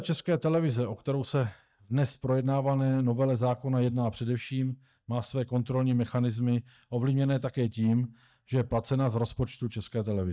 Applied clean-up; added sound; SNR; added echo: neural mask model DeepFilterNet 3.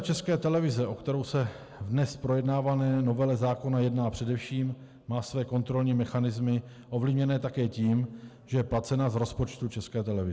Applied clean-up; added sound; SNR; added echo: none; none; none; none.